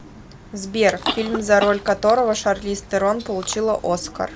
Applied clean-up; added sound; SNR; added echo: none; Chewing, mastication / Cough; 11 dB; none.